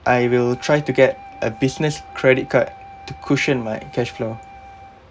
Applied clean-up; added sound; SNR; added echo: none; Wind instrument, woodwind instrument; 20 dB; none.